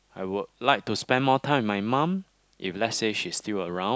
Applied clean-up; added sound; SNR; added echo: none; none; none; none.